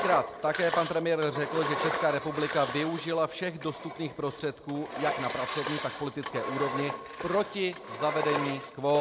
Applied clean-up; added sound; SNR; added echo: none; Engine; 5 dB; none.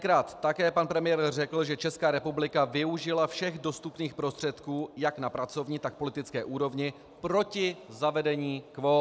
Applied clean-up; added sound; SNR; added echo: none; none; none; none.